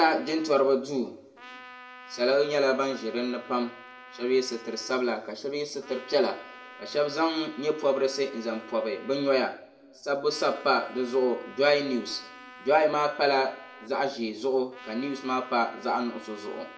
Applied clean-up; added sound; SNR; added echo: none; Trumpet; 20 dB; reverberation time 0.7 s.